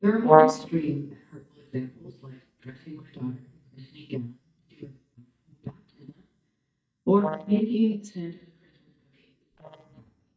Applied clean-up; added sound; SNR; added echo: neural mask model DeepFilterNet 3.